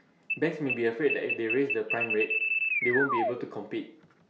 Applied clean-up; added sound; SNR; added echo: none; Alarm; 0 dB; none.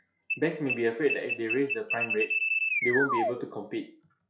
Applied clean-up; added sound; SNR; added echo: classical method log-MMSE.